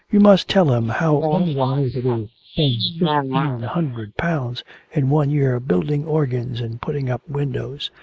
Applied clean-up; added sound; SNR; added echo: neural mask model Resemble Enhance denoiser.